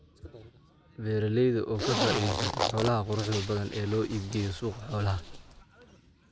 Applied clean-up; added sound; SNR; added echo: none; Zipper (clothing); 4 dB; none.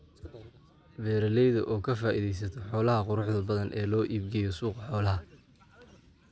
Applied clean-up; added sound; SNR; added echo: none; none; none; none.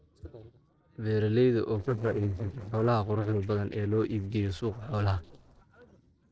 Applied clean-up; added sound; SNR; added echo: neural separator model SepFormer DNS4.